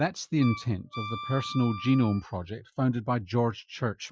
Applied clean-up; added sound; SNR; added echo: classical method Wiener filter.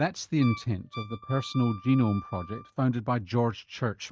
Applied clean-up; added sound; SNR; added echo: neural mask model RNNoise.